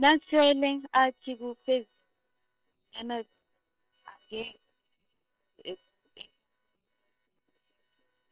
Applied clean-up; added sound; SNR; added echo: neural separator model SepFormer WHAM!.